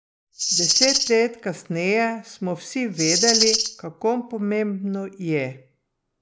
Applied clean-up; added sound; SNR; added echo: none; Rattle (instrument); -3 dB; none.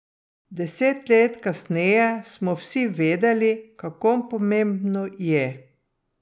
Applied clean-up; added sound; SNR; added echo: none; none; none; none.